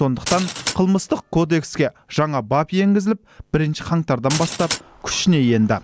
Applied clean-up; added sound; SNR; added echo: none; Glass; 9 dB; none.